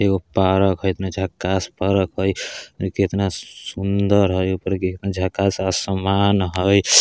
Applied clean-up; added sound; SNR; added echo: none; none; none; none.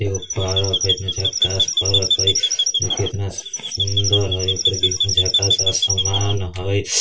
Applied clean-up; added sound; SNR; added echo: none; Chirp, tweet; -2 dB; reverberation time 0.2 s.